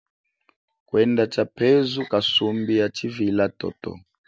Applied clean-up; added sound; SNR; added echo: none; none; none; none.